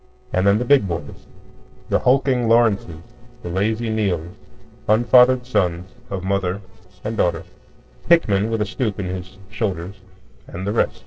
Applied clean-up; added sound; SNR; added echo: neural separator model SepFormer DNS4.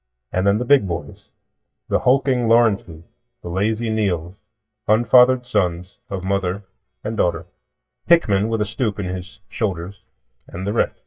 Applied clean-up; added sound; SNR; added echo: neural mask model DeepFilterNet 3.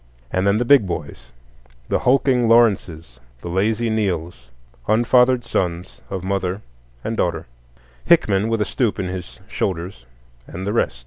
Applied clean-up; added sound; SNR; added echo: none; none; none; none.